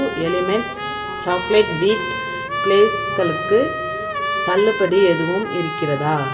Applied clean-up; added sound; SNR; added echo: none; Trumpet; 6 dB; reverberation time 0.8 s.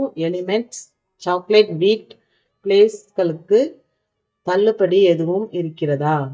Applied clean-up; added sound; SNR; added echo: neural mask model DeepFilterNet 3.